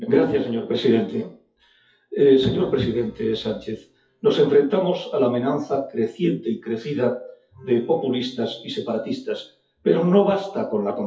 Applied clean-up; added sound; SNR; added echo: classical method WPE with log-MMSE.